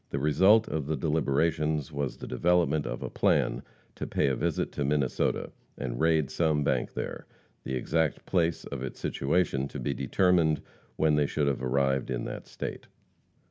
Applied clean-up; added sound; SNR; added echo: none; none; none; none.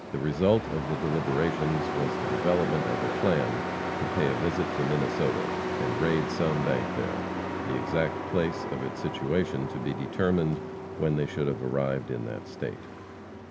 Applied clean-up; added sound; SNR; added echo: none; Truck; 3 dB; none.